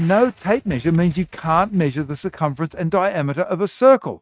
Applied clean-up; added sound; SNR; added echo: neural mask model RNNoise.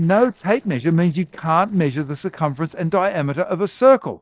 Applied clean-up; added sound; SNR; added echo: neural separator model SepFormer DNS4.